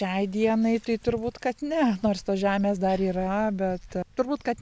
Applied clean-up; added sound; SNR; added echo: none; none; none; none.